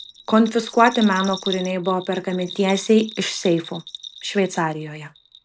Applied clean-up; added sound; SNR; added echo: none; Bell; 16 dB; none.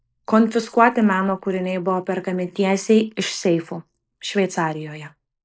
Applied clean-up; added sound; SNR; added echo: neural mask model Resemble Enhance denoiser.